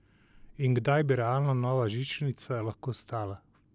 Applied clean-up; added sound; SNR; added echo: none; none; none; none.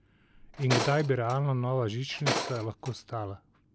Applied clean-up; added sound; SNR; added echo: none; Tools; 5 dB; none.